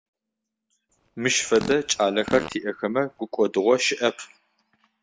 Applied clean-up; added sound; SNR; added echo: none; Fart; 12 dB; none.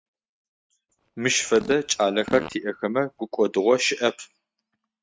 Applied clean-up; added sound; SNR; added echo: neural mask model RNNoise.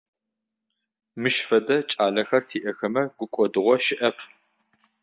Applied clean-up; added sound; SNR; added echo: none; none; none; none.